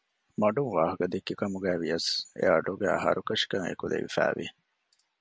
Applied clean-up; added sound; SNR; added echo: none; none; none; none.